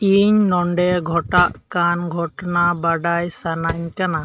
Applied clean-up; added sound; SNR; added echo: neural mask model RNNoise.